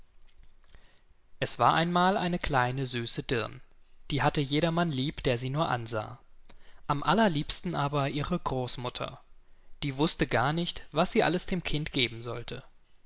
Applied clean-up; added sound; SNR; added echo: none; none; none; none.